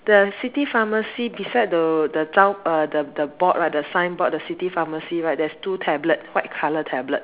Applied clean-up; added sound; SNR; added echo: none; none; none; none.